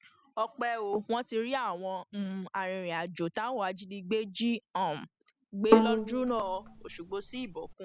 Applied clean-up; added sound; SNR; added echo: none; Bowed string instrument; -4 dB; none.